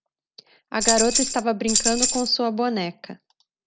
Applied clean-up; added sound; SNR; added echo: none; Tambourine; -3 dB; none.